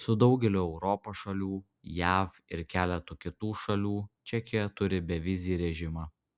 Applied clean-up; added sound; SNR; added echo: none; none; none; none.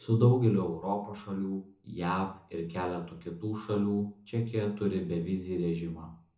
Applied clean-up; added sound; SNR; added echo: none; none; none; reverberation time 0.6 s.